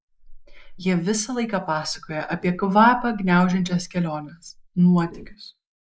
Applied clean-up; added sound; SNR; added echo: neural mask model Resemble Enhance denoiser.